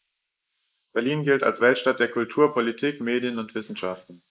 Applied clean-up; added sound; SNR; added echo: neural mask model Resemble Enhance denoiser.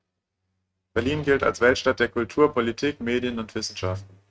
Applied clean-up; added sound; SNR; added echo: neural mask model RNNoise.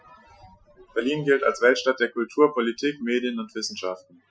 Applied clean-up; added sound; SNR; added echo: classical method Wiener filter.